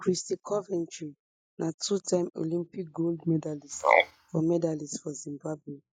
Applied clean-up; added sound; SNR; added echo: classical method log-MMSE.